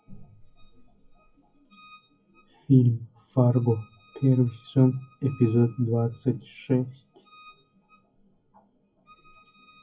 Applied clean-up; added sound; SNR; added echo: classical method WPE with log-MMSE.